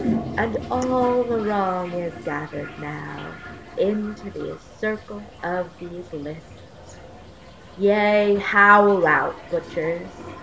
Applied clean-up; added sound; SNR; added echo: none; Toilet flush; 12 dB; none.